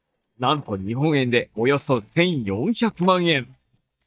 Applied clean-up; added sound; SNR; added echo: neural mask model DeepFilterNet 3.